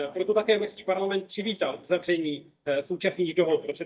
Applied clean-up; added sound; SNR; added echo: neural mask model DeepFilterNet 3.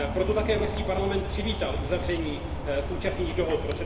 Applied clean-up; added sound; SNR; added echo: none; Rain; 2 dB; reverberation time 2.5 s.